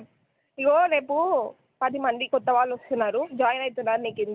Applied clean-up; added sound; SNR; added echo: none; none; none; none.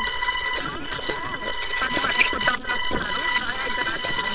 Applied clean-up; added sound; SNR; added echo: neural separator model SepFormer WHAM!.